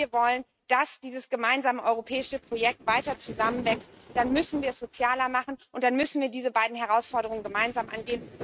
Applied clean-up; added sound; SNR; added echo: neural mask model RNNoise.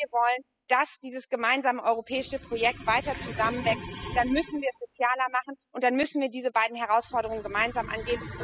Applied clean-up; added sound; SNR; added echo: classical method spectral subtraction.